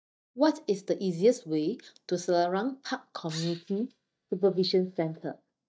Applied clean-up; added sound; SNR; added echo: neural mask model DeepFilterNet 3.